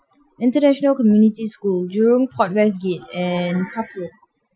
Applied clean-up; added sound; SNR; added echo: classical method Wiener filter.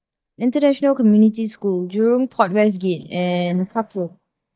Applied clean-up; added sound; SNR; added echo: neural mask model DeepFilterNet 3.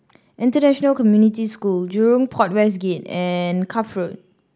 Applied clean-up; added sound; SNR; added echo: none; none; none; none.